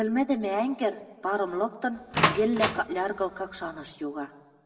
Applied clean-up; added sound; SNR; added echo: none; Door; 1 dB; reverberation time 1.0 s.